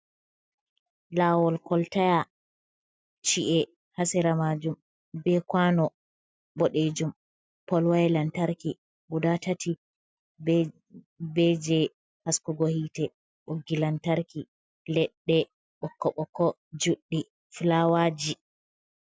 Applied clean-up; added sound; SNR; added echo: none; none; none; none.